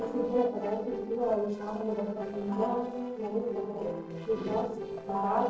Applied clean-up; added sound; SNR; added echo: neural separator model SepFormer DNS4.